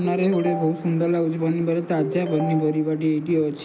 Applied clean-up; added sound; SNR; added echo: none; Ringtone; 10 dB; none.